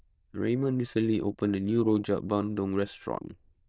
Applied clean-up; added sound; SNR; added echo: neural diffusion model UNIVERSE++.